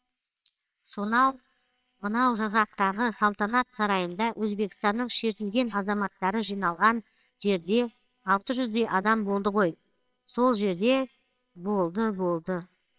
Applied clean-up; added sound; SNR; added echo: neural separator model SepFormer WHAMR!.